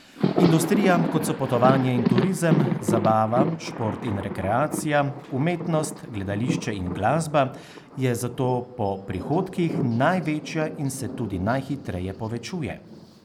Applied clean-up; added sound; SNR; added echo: none; Thunder; 4 dB; none.